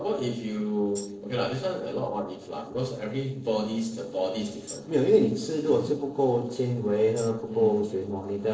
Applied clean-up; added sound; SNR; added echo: neural separator model SepFormer DNS4.